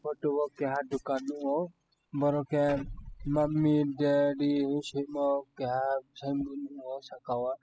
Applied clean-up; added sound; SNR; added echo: classical method spectral subtraction.